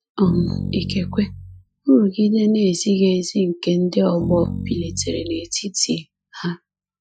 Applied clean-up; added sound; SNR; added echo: classical method Wiener filter.